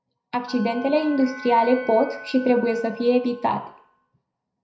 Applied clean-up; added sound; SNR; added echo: none; Bell; 16 dB; reverberation time 0.5 s.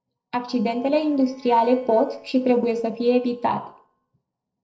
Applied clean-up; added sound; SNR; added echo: neural separator model SepFormer DNS4.